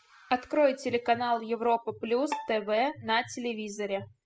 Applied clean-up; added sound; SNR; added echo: classical method spectral subtraction.